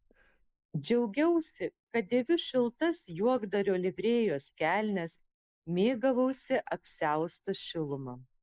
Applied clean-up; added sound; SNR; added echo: neural mask model Resemble Enhance denoiser.